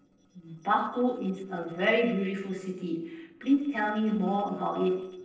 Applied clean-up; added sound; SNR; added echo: neural separator model SepFormer DNS4.